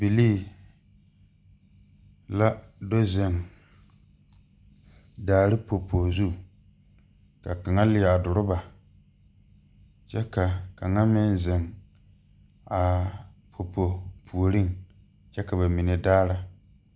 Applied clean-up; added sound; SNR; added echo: none; none; none; none.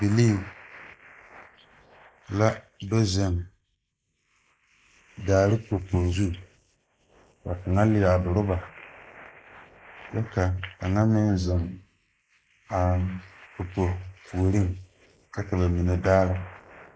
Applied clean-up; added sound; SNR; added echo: neural mask model Resemble Enhance denoiser.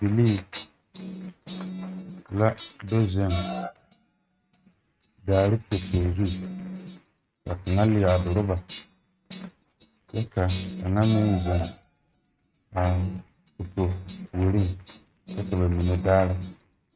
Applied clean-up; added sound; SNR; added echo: neural mask model RNNoise.